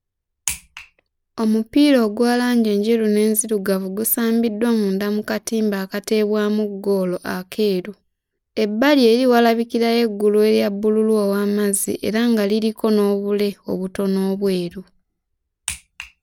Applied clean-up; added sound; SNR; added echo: none; none; none; none.